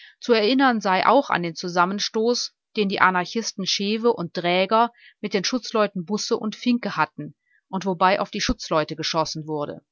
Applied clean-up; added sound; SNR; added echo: none; none; none; none.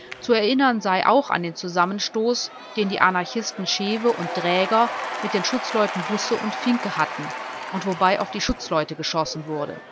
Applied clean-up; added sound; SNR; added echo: none; Applause / Crowd / Cheering; 10 dB; none.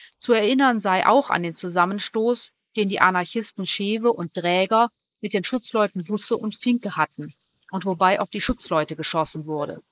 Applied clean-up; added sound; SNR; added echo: neural mask model Resemble Enhance denoiser.